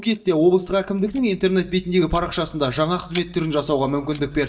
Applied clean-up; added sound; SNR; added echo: neural mask model DeepFilterNet 3.